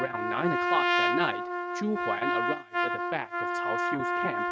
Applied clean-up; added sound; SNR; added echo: neural mask model RNNoise.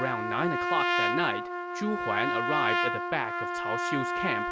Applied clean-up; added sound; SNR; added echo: none; Trumpet; -3 dB; none.